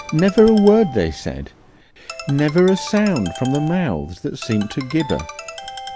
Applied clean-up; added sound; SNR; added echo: none; Ringtone; 15 dB; none.